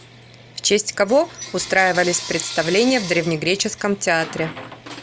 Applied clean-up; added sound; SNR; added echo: none; Coin (dropping) / Bell; 14 dB; none.